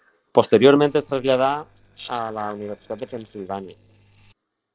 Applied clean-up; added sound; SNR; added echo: neural separator model SepFormer DNS4.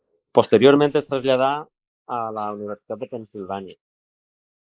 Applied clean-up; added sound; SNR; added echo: neural mask model Resemble Enhance denoiser.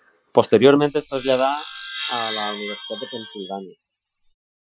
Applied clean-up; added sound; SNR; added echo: classical method Wiener filter.